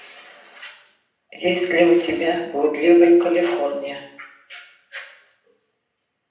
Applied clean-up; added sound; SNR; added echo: none; none; none; reverberation time 0.7 s.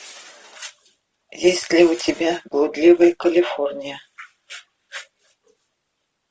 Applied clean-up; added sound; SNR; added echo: none; none; none; none.